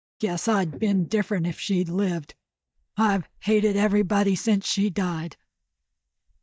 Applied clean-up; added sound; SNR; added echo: neural mask model DeepFilterNet 3.